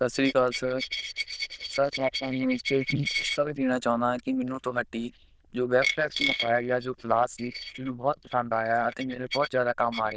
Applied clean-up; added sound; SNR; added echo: neural diffusion model UNIVERSE++.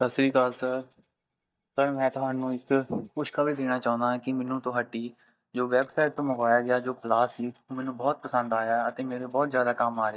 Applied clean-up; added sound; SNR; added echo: neural mask model DeepFilterNet 3.